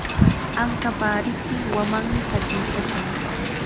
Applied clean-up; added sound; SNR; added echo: none; Wind; -3 dB; none.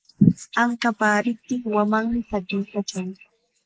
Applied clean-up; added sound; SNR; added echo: neural mask model Resemble Enhance denoiser.